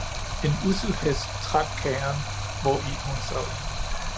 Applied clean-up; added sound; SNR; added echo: none; Stream; 2 dB; none.